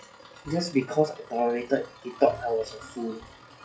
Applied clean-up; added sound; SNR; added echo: classical method WPE with log-MMSE.